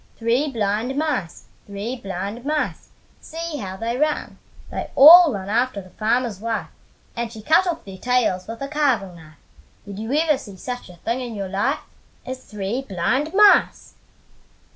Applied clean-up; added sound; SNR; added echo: none; none; none; none.